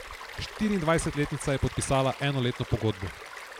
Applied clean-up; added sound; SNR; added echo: none; Stream; 13 dB; none.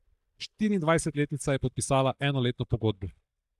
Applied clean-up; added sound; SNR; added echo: neural mask model DeepFilterNet 3.